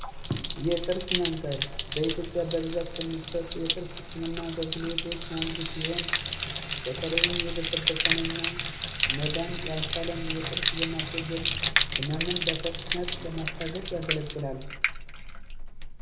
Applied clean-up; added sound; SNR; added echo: none; Bathtub (filling or washing); -2 dB; reverberation time 0.8 s.